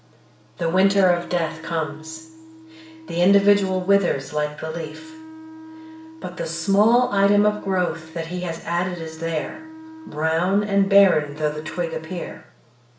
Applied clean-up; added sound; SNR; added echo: none; Wind instrument, woodwind instrument; 17 dB; reverberation time 0.5 s.